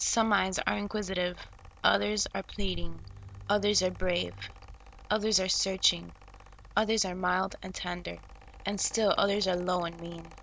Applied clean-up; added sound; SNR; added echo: none; Bowed string instrument + Mechanical fan; 18 dB; none.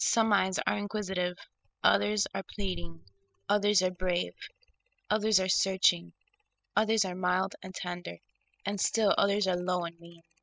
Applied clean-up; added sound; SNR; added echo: classical method spectral subtraction.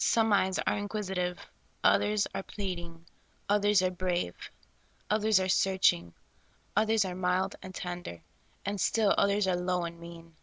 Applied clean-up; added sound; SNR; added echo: none; none; none; none.